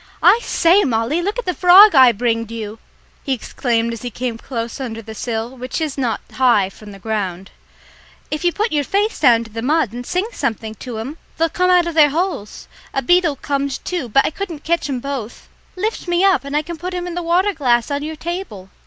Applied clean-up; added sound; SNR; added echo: none; none; none; none.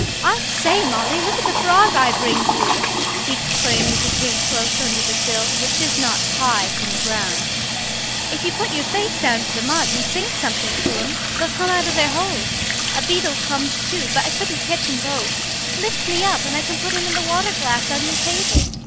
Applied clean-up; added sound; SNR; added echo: none; Sink (filling or washing) / Water tap, faucet; -3 dB; none.